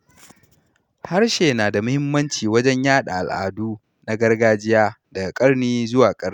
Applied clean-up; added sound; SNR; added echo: none; none; none; none.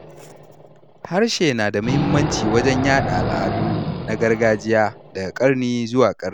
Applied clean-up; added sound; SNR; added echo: none; Wild animals; 6 dB; none.